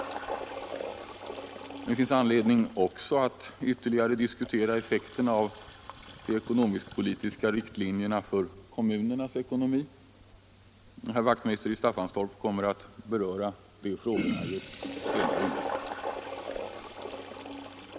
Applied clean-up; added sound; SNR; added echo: none; Toilet flush; 9 dB; none.